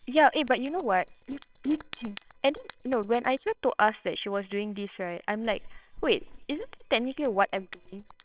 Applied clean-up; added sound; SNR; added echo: neural separator model SepFormer WHAMR!.